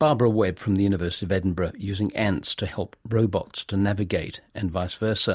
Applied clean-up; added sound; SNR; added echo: none; none; none; none.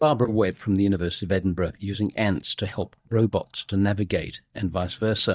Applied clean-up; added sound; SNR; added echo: neural mask model DeepFilterNet 3.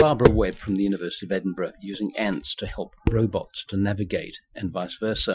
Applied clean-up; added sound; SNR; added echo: classical method Wiener filter.